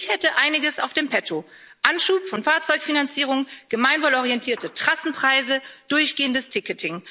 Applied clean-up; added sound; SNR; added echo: none; none; none; none.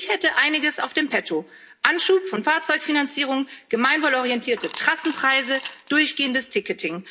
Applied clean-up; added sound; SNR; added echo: none; Coin (dropping) / Glass; 17 dB; reverberation time 0.3 s.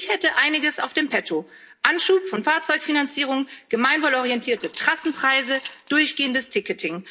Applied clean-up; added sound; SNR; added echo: neural separator model SepFormer DNS4.